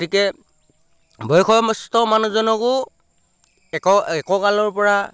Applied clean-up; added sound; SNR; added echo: none; none; none; none.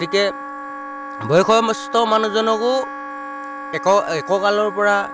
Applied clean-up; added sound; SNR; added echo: none; Wind instrument, woodwind instrument; 11 dB; none.